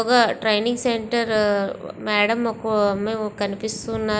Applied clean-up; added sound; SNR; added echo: none; none; none; none.